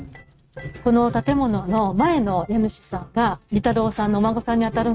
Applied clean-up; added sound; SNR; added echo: neural mask model RNNoise.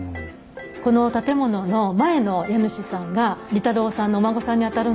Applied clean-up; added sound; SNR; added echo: none; none; none; none.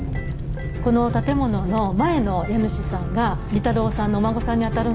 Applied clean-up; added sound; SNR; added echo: none; Fire; 4 dB; none.